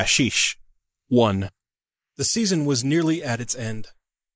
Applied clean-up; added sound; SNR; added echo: neural mask model Resemble Enhance denoiser.